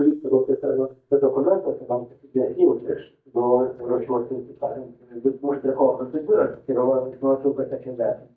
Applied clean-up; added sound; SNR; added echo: neural mask model DeepFilterNet 3.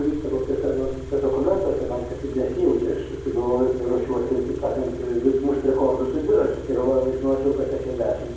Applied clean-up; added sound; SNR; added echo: none; Idling / Car; 13 dB; reverberation time 1.2 s.